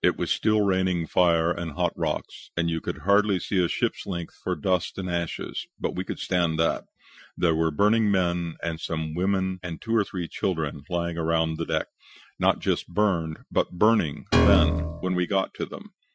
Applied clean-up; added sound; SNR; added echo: classical method Wiener filter.